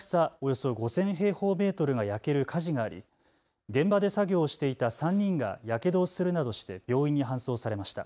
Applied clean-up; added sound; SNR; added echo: none; none; none; none.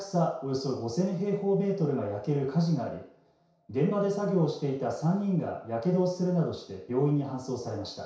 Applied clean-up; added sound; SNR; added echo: none; none; none; reverberation time 0.6 s.